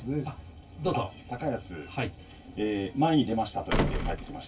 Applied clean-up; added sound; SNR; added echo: none; Slam; 1 dB; reverberation time 0.1 s.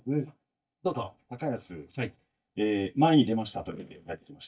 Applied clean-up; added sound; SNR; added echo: neural mask model DeepFilterNet 3.